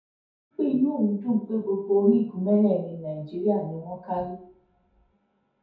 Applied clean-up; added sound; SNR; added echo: none; none; none; reverberation time 0.6 s.